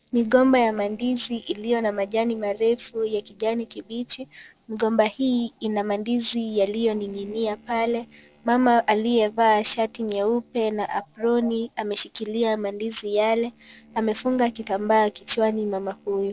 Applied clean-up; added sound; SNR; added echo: neural separator model SepFormer DNS4.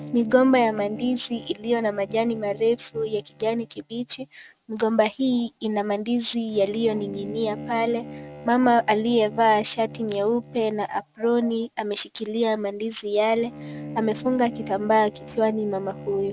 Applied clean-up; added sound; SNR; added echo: neural mask model RNNoise.